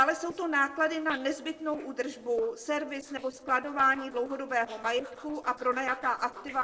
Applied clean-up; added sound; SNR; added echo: neural separator model SepFormer DNS4.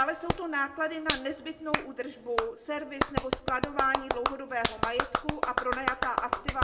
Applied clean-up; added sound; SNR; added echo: none; Clapping; 0 dB; reverberation time 0.5 s.